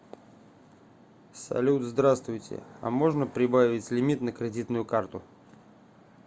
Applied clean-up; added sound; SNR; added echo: none; none; none; none.